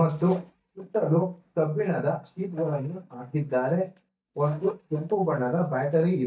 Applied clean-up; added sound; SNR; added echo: neural mask model DeepFilterNet 3.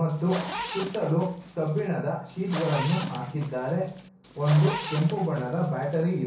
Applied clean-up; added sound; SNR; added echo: none; Zipper (clothing); 11 dB; reverberation time 0.6 s.